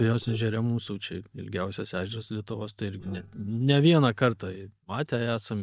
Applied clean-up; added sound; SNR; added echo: neural mask model DeepFilterNet 3.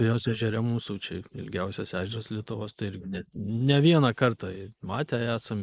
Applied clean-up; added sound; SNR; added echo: neural mask model Resemble Enhance denoiser.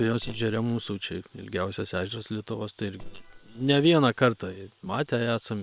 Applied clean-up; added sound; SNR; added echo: neural separator model SepFormer WHAM!.